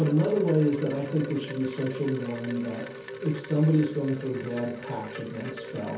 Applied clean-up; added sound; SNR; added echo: none; Wind chime; 13 dB; reverberation time 0.6 s.